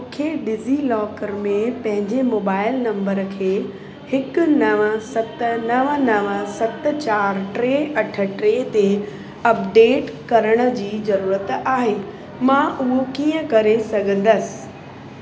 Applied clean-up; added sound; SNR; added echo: none; none; none; none.